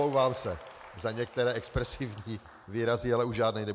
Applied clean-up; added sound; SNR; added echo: none; none; none; none.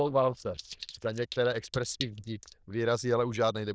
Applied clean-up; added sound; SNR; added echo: neural diffusion model UNIVERSE++.